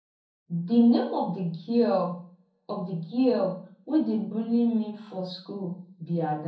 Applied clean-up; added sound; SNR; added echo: none; none; none; reverberation time 0.6 s.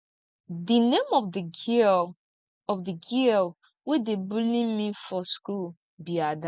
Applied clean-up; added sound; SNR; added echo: none; none; none; none.